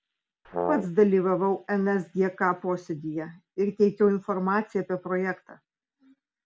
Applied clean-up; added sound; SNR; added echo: none; Brass instrument; 4 dB; none.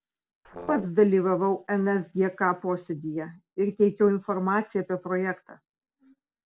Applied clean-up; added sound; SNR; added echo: neural separator model SepFormer DNS4.